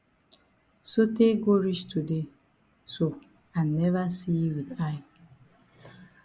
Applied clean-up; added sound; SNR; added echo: none; none; none; none.